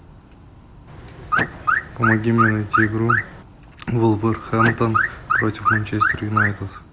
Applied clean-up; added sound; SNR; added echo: none; Alarm / Car; -1 dB; none.